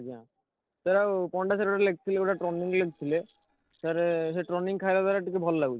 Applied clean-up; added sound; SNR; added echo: neural separator model SepFormer DNS4.